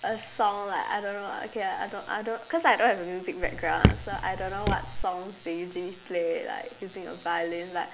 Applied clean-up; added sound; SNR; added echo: none; Raindrop / Drip; -2 dB; none.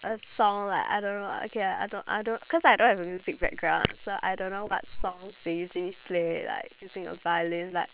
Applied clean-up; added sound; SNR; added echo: neural separator model SepFormer WHAM!.